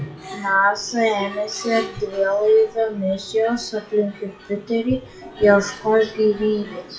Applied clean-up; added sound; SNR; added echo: classical method WPE with log-MMSE.